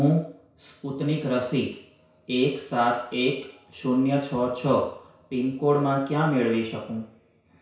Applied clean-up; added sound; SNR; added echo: none; none; none; reverberation time 0.6 s.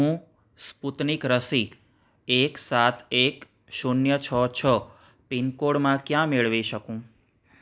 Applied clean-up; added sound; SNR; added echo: none; none; none; none.